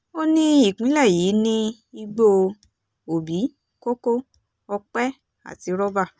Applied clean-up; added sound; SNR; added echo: none; none; none; none.